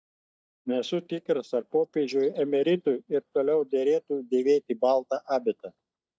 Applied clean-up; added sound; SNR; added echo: neural mask model DeepFilterNet 3.